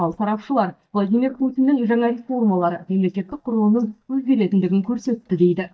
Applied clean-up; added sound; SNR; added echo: neural mask model DeepFilterNet 3.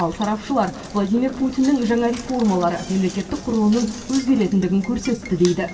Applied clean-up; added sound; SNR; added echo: none; Knock; 17 dB; reverberation time 1.8 s.